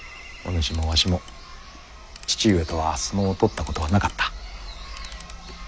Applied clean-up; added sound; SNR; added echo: none; Camera; 16 dB; none.